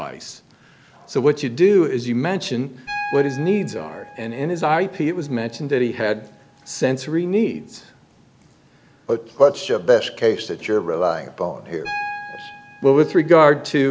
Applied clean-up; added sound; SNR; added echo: none; Piano; 18 dB; none.